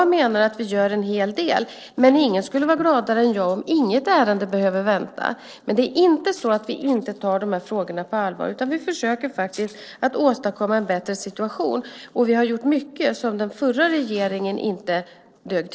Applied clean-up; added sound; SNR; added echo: neural separator model SepFormer DNS4.